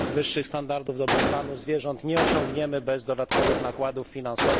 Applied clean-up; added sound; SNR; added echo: none; Gunshot, gunfire; 0 dB; none.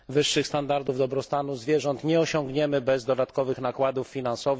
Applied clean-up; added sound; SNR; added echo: none; none; none; none.